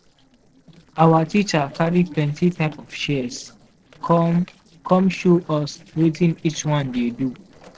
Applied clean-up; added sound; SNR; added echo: neural separator model SepFormer DNS4.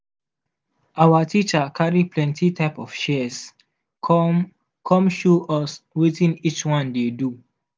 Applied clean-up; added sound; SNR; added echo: none; none; none; none.